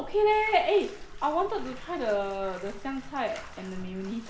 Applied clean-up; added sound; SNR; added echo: none; Bathtub (filling or washing); 13 dB; reverberation time 0.5 s.